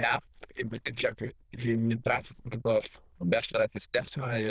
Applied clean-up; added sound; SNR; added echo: neural diffusion model UNIVERSE++.